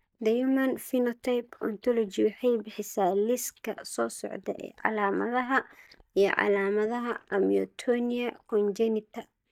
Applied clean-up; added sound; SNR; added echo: neural mask model DeepFilterNet 3.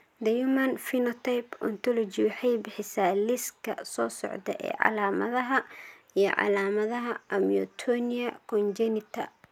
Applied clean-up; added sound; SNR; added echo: none; none; none; none.